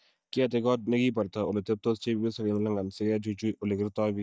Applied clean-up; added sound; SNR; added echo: neural mask model DeepFilterNet 3.